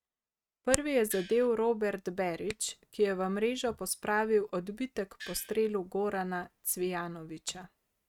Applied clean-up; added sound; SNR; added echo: neural mask model RNNoise.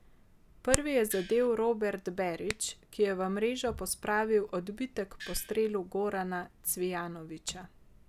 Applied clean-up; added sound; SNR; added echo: none; Gong + Hands; 13 dB; none.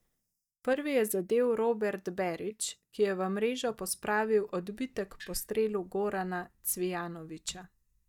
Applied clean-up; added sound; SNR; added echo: neural mask model DeepFilterNet 3.